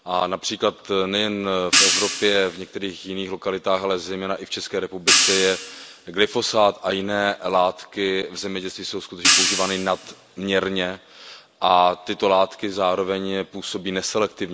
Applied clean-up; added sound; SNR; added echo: none; Hi-hat; 0 dB; none.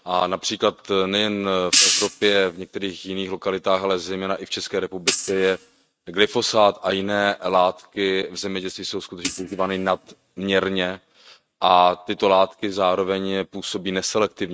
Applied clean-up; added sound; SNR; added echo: neural mask model RNNoise.